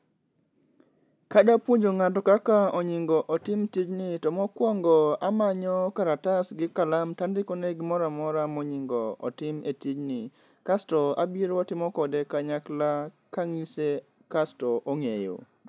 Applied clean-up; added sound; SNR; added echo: none; none; none; none.